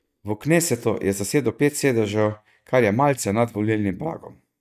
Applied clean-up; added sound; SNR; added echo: neural mask model DeepFilterNet 3.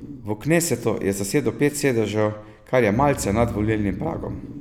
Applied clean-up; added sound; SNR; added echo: none; Breathing; 14 dB; none.